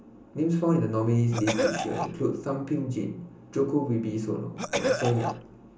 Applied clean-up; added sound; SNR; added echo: none; Cough; 2 dB; reverberation time 0.8 s.